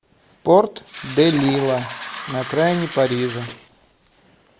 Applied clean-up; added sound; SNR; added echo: none; Fill (with liquid); 10 dB; none.